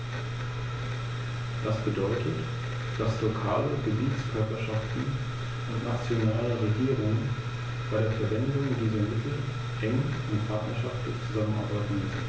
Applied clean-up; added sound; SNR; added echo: none; none; none; none.